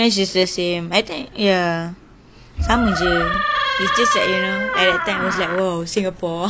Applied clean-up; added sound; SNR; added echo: none; Door; 0 dB; none.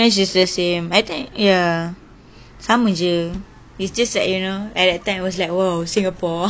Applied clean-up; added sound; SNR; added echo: none; none; none; none.